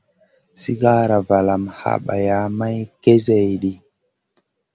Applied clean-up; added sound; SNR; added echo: none; none; none; none.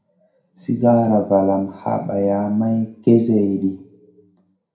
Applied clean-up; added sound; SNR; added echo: none; none; none; reverberation time 0.5 s.